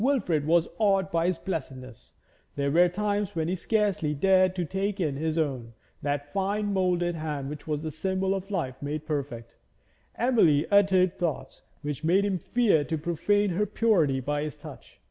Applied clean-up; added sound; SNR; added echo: none; none; none; none.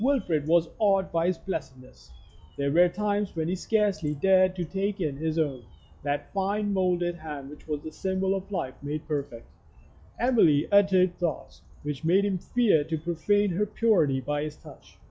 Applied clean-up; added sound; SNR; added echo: classical method log-MMSE.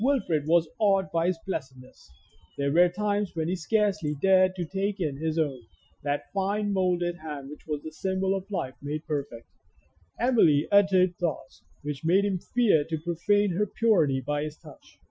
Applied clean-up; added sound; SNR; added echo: classical method Wiener filter.